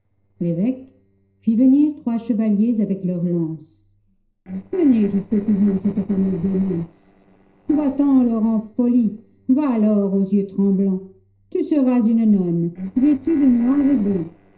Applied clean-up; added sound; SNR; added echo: neural separator model SepFormer DNS4.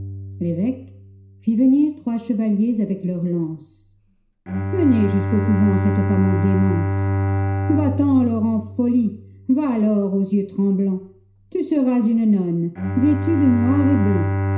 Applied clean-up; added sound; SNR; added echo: none; Bowed string instrument; 5 dB; reverberation time 0.5 s.